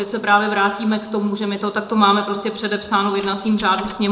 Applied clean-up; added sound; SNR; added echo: neural separator model SepFormer DNS4.